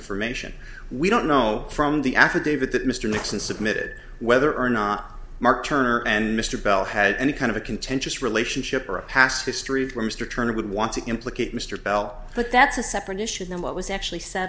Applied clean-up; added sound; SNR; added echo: none; Drawer open or close; 15 dB; none.